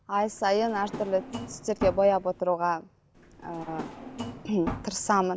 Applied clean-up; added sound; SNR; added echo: none; Drawer open or close; 11 dB; none.